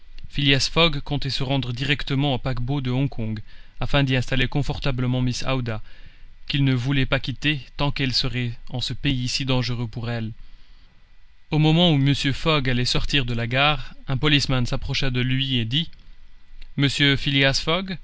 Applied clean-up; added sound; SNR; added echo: none; none; none; none.